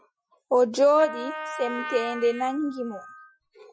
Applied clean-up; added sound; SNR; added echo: classical method Wiener filter.